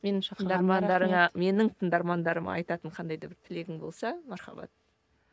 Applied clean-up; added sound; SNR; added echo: none; none; none; none.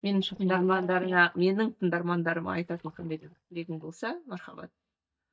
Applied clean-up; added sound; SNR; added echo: neural mask model DeepFilterNet 3.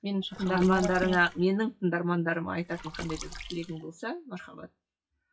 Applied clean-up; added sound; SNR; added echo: classical method WPE with log-MMSE.